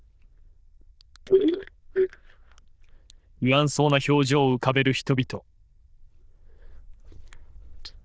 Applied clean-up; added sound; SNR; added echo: neural diffusion model UNIVERSE++.